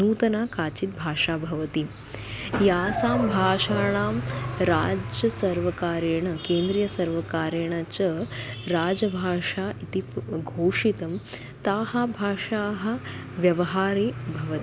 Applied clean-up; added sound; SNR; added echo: none; none; none; none.